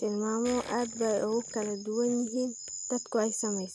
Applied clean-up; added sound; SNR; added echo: none; Gurgling; 19 dB; none.